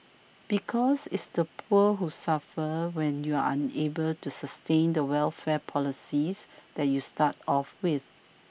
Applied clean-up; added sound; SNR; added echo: none; none; none; none.